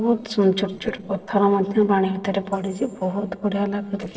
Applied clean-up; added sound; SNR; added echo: neural separator model SepFormer DNS4.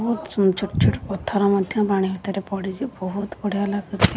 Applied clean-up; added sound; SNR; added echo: none; none; none; none.